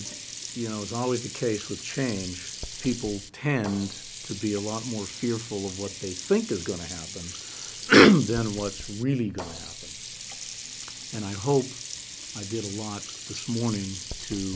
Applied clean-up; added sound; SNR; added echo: none; Sink (filling or washing); 11 dB; none.